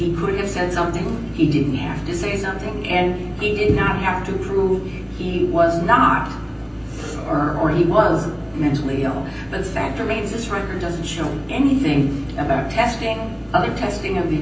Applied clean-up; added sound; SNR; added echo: none; none; none; reverberation time 0.6 s.